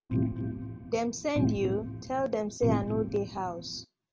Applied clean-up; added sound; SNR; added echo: none; Organ; 1 dB; none.